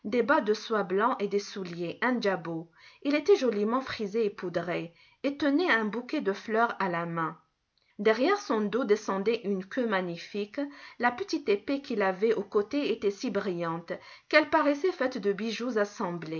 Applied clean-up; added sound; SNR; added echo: none; none; none; none.